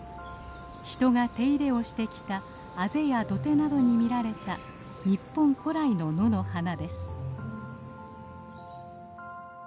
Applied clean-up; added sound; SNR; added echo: none; none; none; none.